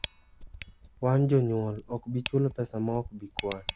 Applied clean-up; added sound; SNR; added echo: none; Tick; 5 dB; none.